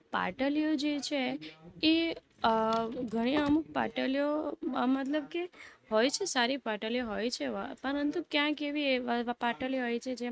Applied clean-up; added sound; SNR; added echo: neural mask model RNNoise.